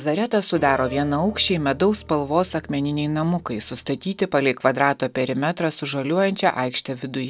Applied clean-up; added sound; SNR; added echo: none; Piano; 18 dB; none.